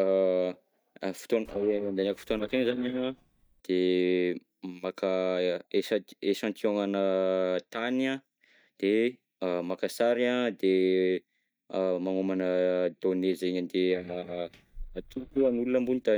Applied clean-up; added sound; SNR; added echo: neural mask model DeepFilterNet 3.